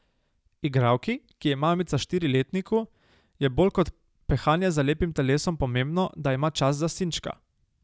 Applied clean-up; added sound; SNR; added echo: none; none; none; none.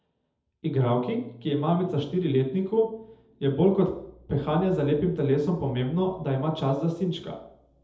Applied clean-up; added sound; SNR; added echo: none; none; none; reverberation time 0.7 s.